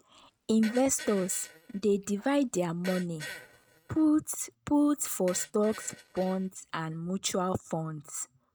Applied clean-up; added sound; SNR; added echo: neural mask model RNNoise.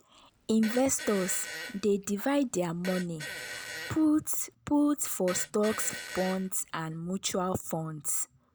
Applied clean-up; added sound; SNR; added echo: none; Fart; 13 dB; none.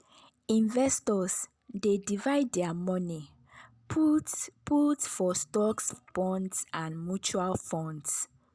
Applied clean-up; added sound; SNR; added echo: none; none; none; none.